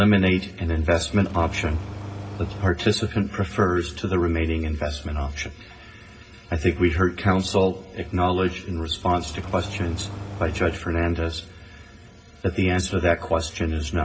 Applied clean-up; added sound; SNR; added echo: none; Engine starting; 12 dB; reverberation time 0.4 s.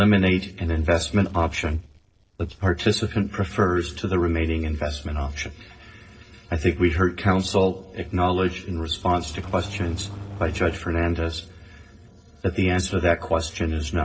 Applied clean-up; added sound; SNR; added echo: neural separator model SepFormer DNS4.